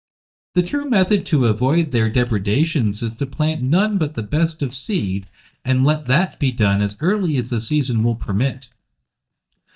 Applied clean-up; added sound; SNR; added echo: neural mask model DeepFilterNet 3.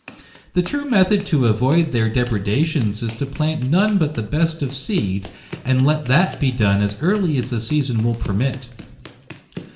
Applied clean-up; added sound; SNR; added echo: none; Run; 20 dB; reverberation time 1.9 s.